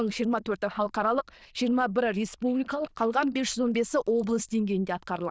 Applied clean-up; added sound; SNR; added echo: neural diffusion model UNIVERSE++.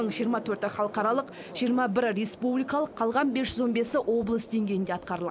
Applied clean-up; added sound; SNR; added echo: none; none; none; none.